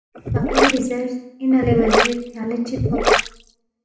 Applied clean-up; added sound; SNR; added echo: none; Gurgling; -2 dB; reverberation time 0.7 s.